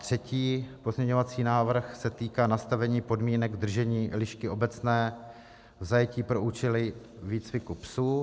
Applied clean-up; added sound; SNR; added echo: none; none; none; none.